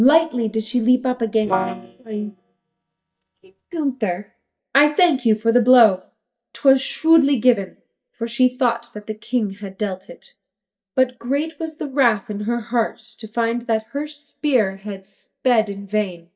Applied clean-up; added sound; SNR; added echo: neural mask model DeepFilterNet 3.